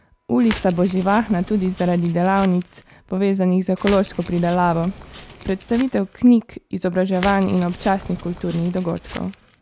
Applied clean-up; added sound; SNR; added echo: none; Crackle; 17 dB; none.